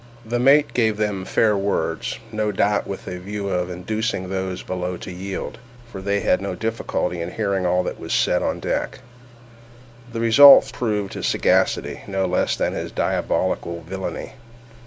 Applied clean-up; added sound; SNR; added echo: none; none; none; none.